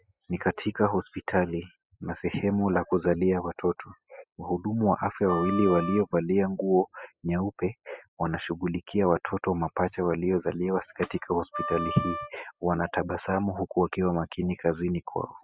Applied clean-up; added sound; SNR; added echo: classical method spectral subtraction.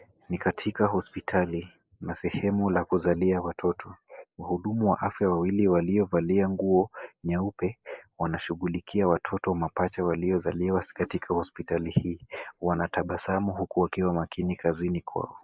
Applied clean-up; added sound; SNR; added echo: neural mask model Resemble Enhance denoiser.